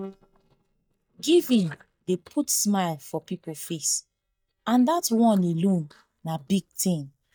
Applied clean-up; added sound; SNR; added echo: neural mask model DeepFilterNet 3.